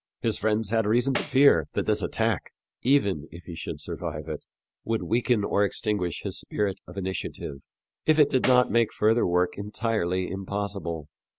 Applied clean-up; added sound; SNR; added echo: none; Tambourine; 13 dB; none.